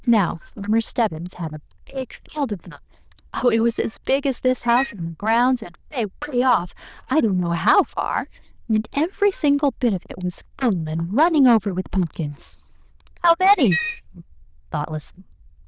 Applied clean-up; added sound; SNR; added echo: neural diffusion model UNIVERSE++.